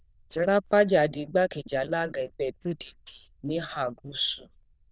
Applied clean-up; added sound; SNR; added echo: neural diffusion model UNIVERSE++.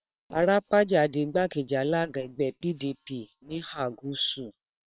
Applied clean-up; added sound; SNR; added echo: neural separator model SepFormer WHAM!.